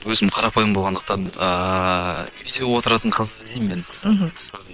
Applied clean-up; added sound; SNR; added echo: neural separator model SepFormer WHAM!.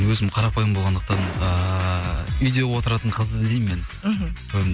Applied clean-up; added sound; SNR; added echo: none; Fireworks; 18 dB; none.